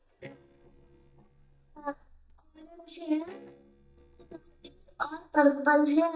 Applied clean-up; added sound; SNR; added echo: neural mask model DeepFilterNet 3.